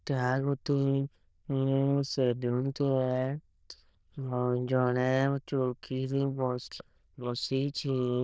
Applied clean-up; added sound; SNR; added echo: neural diffusion model UNIVERSE++.